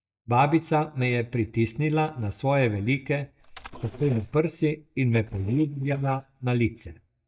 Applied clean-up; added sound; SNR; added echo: neural mask model DeepFilterNet 3.